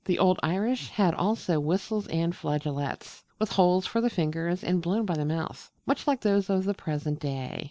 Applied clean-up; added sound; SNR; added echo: none; none; none; none.